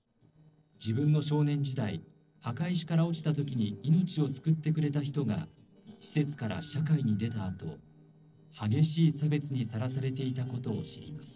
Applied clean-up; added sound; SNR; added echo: neural separator model SepFormer DNS4.